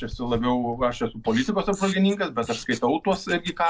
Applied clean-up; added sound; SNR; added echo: neural mask model Resemble Enhance denoiser.